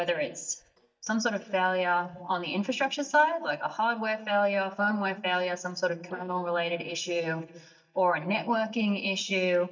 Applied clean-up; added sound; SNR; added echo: neural mask model DeepFilterNet 3.